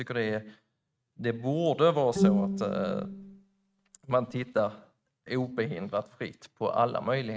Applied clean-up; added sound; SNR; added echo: neural mask model RNNoise.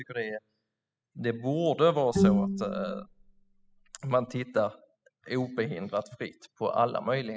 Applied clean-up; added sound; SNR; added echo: classical method spectral subtraction.